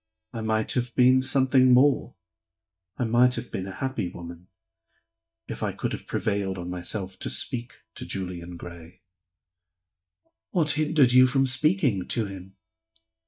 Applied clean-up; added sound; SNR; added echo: neural mask model DeepFilterNet 3.